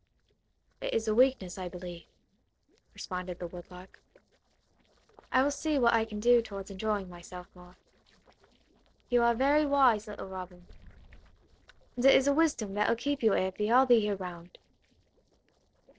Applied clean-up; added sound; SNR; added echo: neural separator model SepFormer DNS4.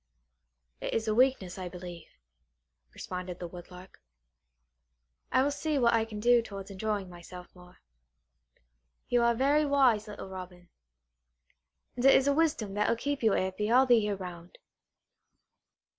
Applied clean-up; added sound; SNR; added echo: none; none; none; none.